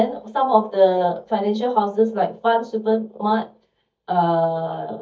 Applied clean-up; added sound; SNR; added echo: neural mask model DeepFilterNet 3.